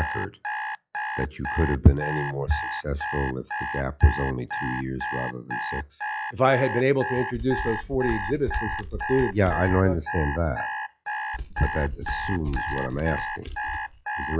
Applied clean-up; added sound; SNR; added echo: classical method log-MMSE.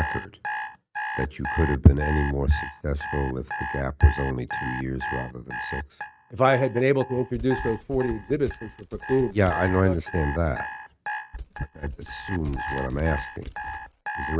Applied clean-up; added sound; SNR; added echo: neural mask model RNNoise.